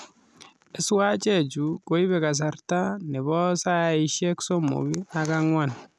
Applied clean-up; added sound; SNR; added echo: none; none; none; none.